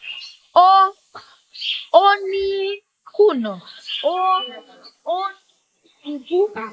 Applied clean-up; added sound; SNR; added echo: neural mask model Resemble Enhance denoiser.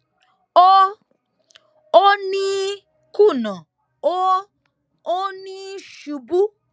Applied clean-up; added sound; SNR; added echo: none; none; none; none.